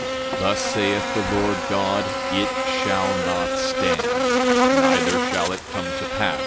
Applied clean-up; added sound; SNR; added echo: none; Buzz; -4 dB; none.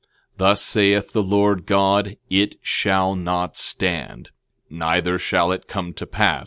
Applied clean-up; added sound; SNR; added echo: none; none; none; none.